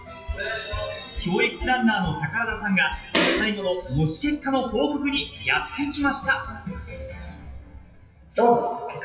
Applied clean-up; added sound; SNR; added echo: classical method WPE with log-MMSE.